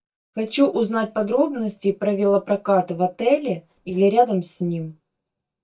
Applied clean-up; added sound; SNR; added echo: neural mask model DeepFilterNet 3.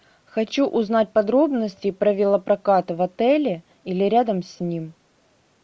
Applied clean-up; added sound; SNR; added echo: none; none; none; none.